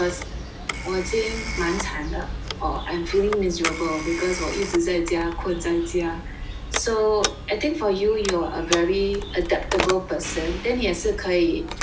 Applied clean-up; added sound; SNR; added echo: none; Telephone; 9 dB; none.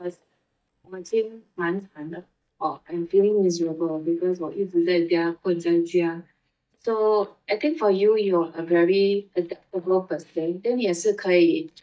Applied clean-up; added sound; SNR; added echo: neural mask model DeepFilterNet 3.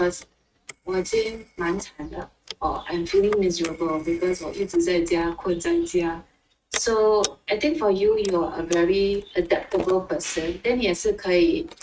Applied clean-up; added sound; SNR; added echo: neural mask model RNNoise.